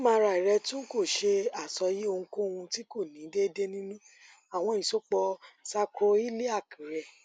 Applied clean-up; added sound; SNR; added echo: none; none; none; none.